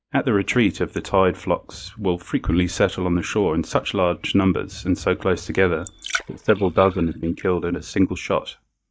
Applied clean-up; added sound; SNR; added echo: neural mask model DeepFilterNet 3.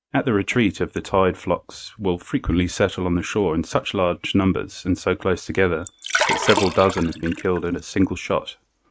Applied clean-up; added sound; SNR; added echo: neural mask model RNNoise.